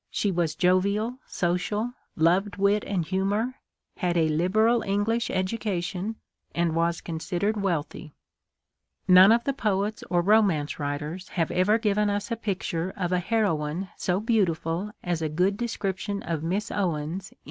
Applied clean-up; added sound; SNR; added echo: none; none; none; none.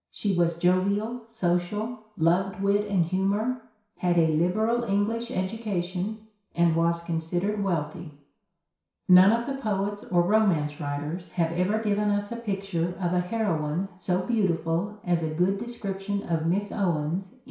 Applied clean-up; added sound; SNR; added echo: none; none; none; reverberation time 0.6 s.